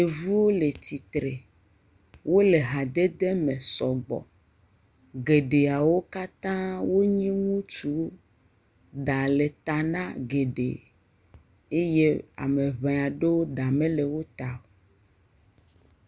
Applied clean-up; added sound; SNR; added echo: none; none; none; none.